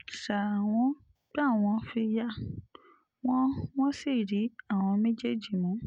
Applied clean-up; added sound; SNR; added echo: none; none; none; none.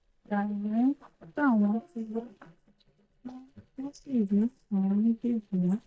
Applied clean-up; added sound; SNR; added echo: neural mask model DeepFilterNet 3.